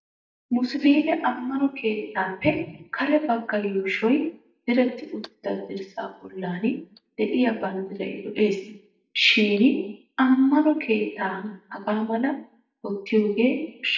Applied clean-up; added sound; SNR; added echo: neural mask model DeepFilterNet 3.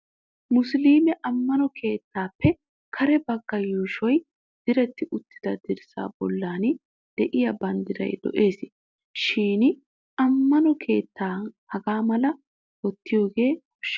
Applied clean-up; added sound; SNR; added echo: none; none; none; none.